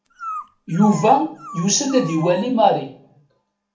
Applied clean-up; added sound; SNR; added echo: none; Dog; 15 dB; reverberation time 0.4 s.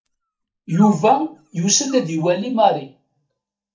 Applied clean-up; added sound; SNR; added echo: neural mask model DeepFilterNet 3.